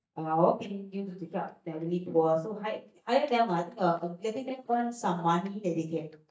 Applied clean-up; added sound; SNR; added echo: neural mask model DeepFilterNet 3.